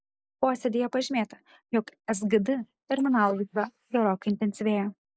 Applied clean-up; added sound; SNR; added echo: neural mask model Resemble Enhance denoiser.